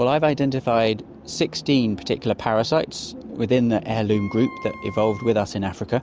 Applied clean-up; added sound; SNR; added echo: none; Wind instrument, woodwind instrument; 18 dB; none.